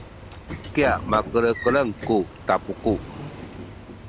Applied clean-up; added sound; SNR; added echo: none; Sliding door / Train; 10 dB; none.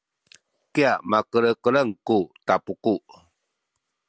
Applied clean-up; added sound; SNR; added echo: none; none; none; none.